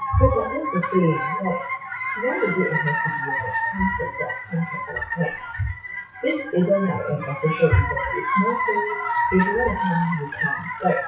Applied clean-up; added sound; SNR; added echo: classical method WPE with log-MMSE.